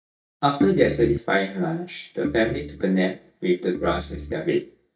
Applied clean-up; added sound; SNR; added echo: neural mask model DeepFilterNet 3.